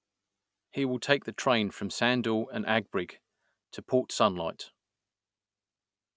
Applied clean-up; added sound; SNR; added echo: none; none; none; none.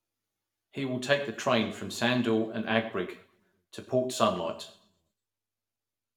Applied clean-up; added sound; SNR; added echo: none; none; none; reverberation time 0.5 s.